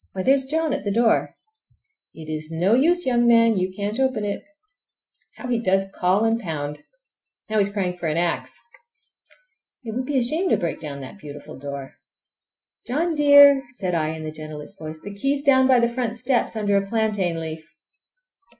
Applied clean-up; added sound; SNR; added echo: none; none; none; none.